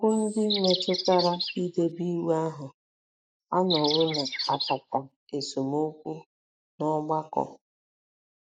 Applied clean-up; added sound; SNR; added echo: neural mask model Resemble Enhance denoiser.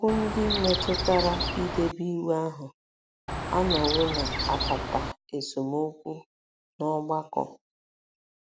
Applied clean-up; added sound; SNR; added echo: none; Chirp, tweet; 1 dB; none.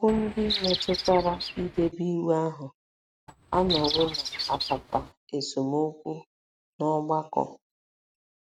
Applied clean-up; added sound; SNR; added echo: neural mask model RNNoise.